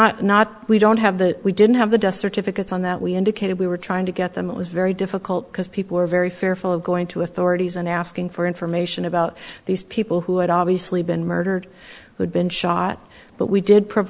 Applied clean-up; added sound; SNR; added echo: none; none; none; none.